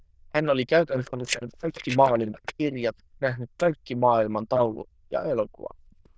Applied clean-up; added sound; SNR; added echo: neural diffusion model UNIVERSE++.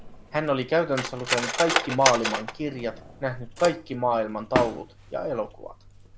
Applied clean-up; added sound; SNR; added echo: none; Cutlery, silverware; 4 dB; none.